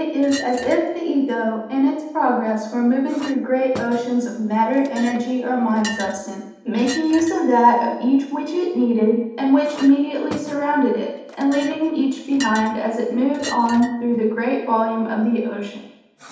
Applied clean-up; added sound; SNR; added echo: none; Chink, clink; 18 dB; reverberation time 0.8 s.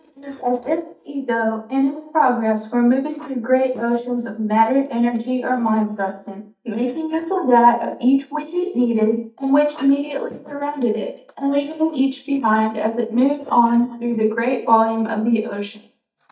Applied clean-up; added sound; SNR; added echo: neural mask model DeepFilterNet 3.